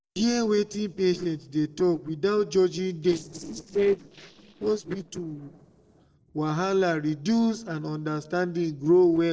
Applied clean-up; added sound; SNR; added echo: neural separator model SepFormer DNS4.